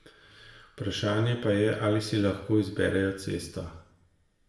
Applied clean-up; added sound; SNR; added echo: none; none; none; reverberation time 0.7 s.